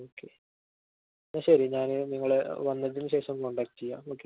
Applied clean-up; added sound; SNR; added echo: none; none; none; none.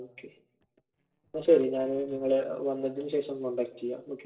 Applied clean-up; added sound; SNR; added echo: neural separator model SepFormer DNS4.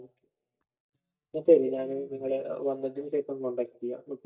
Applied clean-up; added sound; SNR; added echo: neural mask model DeepFilterNet 3.